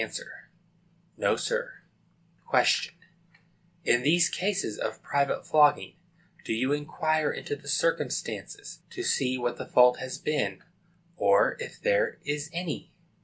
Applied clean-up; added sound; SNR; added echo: none; none; none; none.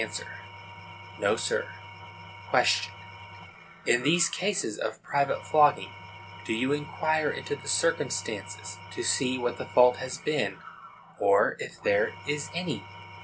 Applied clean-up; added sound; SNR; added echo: none; Engine / Tools; 16 dB; none.